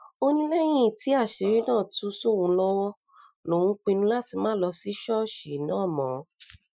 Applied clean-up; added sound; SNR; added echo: classical method Wiener filter.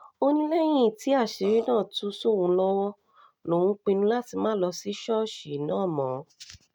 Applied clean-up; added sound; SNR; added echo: neural mask model RNNoise.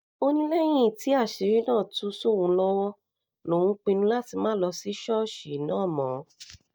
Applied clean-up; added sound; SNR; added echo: neural mask model DeepFilterNet 3.